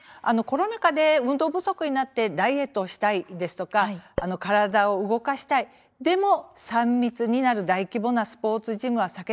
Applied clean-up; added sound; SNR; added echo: neural mask model Resemble Enhance denoiser.